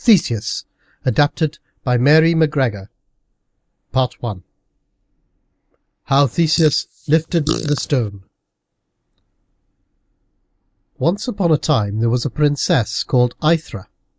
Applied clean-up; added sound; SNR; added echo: neural mask model Resemble Enhance denoiser.